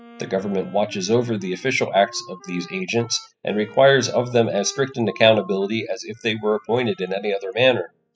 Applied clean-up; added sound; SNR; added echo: classical method spectral subtraction.